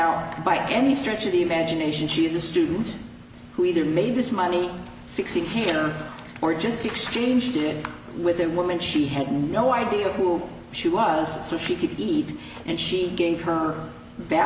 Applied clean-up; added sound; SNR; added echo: none; none; none; none.